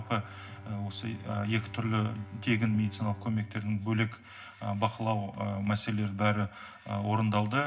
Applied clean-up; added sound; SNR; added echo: none; Bowed string instrument; 18 dB; reverberation time 0.4 s.